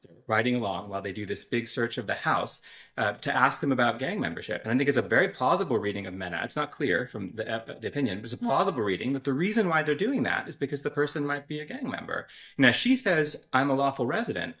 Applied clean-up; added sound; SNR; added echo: neural mask model DeepFilterNet 3.